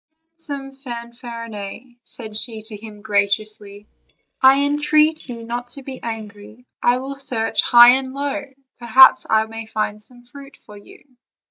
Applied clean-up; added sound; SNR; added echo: neural mask model DeepFilterNet 3.